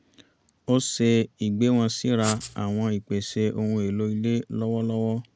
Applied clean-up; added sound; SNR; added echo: none; Writing; 10 dB; none.